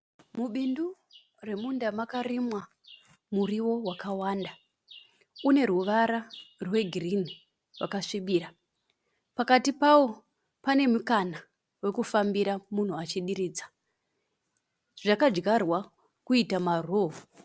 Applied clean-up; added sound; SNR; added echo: none; none; none; none.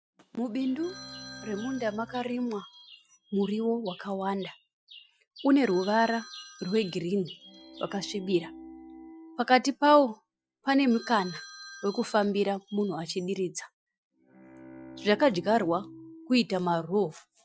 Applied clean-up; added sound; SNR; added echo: classical method Wiener filter.